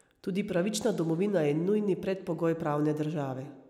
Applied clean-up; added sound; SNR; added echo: none; none; none; none.